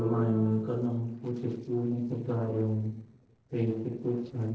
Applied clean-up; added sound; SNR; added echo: neural separator model SepFormer DNS4.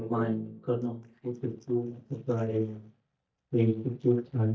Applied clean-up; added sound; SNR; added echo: neural mask model DeepFilterNet 3.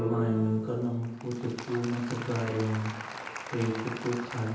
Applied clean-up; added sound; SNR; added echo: none; Applause; 8 dB; reverberation time 0.9 s.